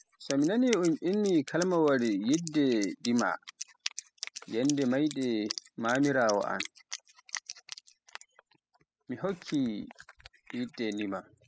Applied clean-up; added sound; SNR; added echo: classical method spectral subtraction.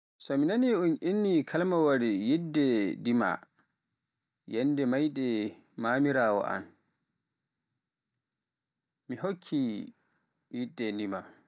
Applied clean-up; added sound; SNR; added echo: none; none; none; none.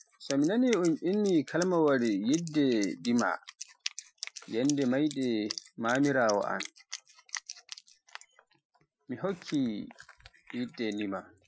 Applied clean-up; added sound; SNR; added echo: classical method Wiener filter.